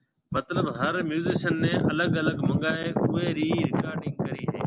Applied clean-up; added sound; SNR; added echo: none; none; none; none.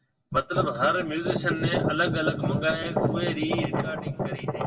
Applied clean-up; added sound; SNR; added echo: none; none; none; reverberation time 1.6 s.